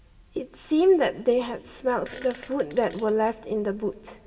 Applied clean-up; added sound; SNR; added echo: none; Fart; 19 dB; reverberation time 2.3 s.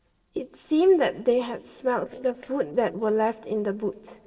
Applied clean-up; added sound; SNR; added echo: neural separator model SepFormer DNS4.